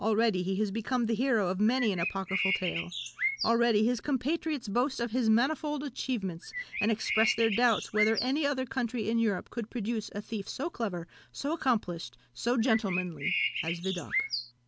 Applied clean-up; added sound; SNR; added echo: none; Bird; 4 dB; none.